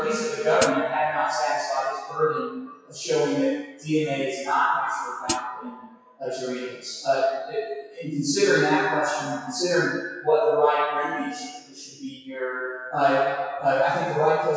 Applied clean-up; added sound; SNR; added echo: classical method WPE with log-MMSE.